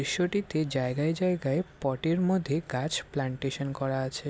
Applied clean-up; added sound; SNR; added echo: none; none; none; none.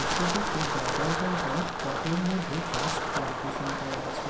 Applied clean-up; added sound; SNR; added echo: none; Wind; -3 dB; reverberation time 0.5 s.